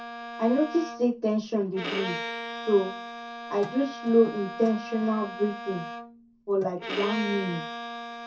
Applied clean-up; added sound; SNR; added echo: none; Bowed string instrument; 9 dB; reverberation time 0.3 s.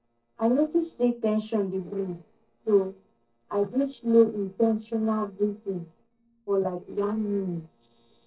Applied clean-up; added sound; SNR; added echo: neural separator model SepFormer DNS4.